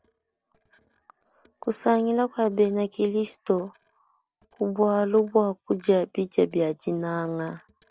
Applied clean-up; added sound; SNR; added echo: neural separator model SepFormer DNS4.